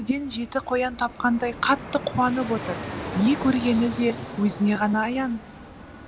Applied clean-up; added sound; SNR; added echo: none; Fixed-wing aircraft, airplane; 11 dB; none.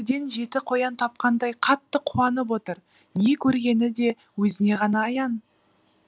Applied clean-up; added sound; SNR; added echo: none; none; none; none.